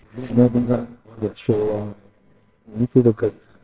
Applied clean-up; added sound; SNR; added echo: neural separator model SepFormer WHAMR!.